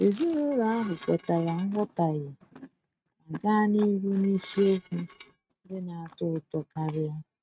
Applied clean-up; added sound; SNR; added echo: neural mask model RNNoise.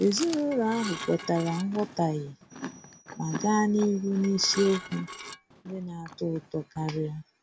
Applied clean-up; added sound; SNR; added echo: none; Dishes, pots, and pans / Glass + Chewing, mastication; 13 dB; none.